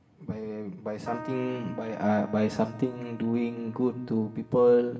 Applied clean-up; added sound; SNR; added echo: none; Keyboard (musical); 17 dB; reverberation time 1.0 s.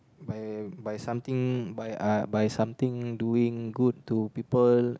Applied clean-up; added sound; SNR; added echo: none; none; none; none.